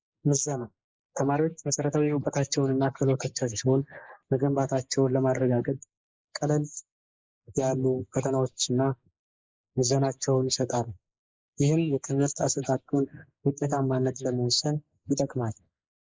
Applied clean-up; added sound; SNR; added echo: neural mask model Resemble Enhance denoiser.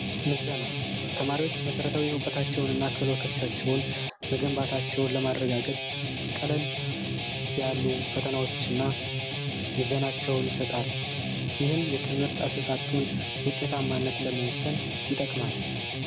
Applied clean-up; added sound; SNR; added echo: none; Guitar; -2 dB; none.